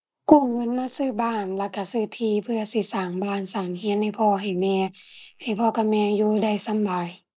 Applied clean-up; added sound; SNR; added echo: neural mask model Resemble Enhance denoiser.